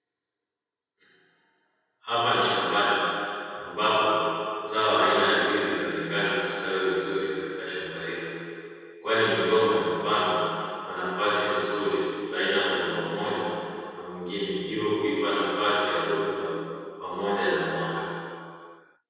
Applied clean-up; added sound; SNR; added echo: none; none; none; reverberation time 2.1 s.